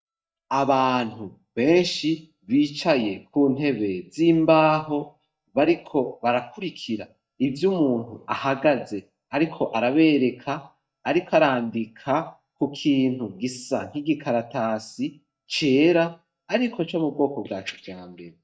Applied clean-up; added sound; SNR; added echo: neural mask model DeepFilterNet 3.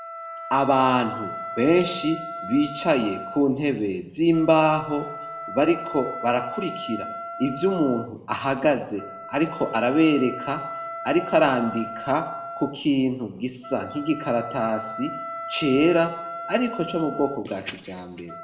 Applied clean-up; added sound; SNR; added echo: none; Wind instrument, woodwind instrument; 11 dB; reverberation time 0.8 s.